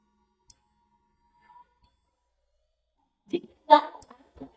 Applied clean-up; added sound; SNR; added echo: neural mask model DeepFilterNet 3.